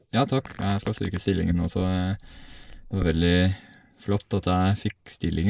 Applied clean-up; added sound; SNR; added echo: neural mask model Resemble Enhance denoiser.